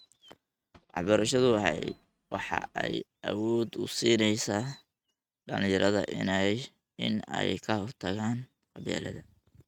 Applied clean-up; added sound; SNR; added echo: neural mask model RNNoise.